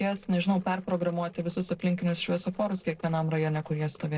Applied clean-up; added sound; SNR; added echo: neural separator model SepFormer DNS4.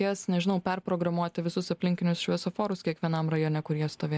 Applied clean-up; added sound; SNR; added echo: none; none; none; none.